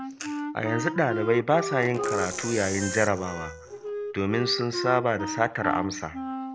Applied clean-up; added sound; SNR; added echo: none; Wind instrument, woodwind instrument + Percussion; 6 dB; none.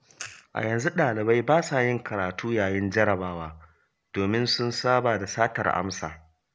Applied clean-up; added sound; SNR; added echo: none; none; none; none.